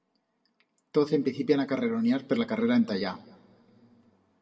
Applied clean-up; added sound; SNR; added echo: none; none; none; reverberation time 1.1 s.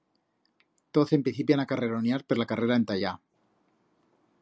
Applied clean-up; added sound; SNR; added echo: none; none; none; none.